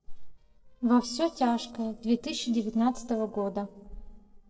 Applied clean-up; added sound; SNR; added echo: neural separator model SepFormer DNS4.